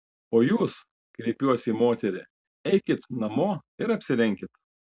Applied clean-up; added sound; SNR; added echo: none; none; none; none.